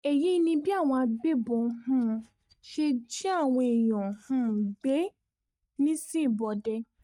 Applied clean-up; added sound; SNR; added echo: neural mask model DeepFilterNet 3.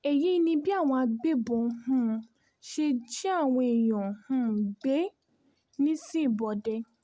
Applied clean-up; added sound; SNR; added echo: none; none; none; none.